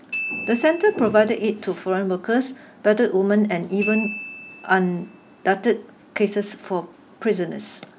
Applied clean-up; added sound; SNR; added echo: none; Glockenspiel; 14 dB; none.